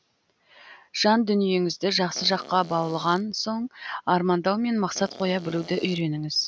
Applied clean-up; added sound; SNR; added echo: none; Fart; 18 dB; none.